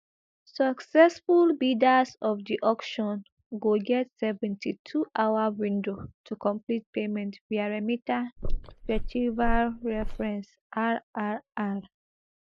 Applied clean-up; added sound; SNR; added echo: neural mask model Resemble Enhance denoiser.